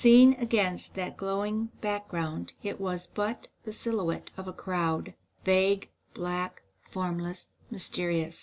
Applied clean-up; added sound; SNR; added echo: none; none; none; none.